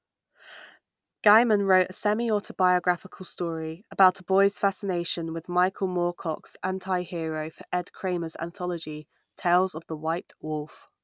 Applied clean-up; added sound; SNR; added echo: none; none; none; none.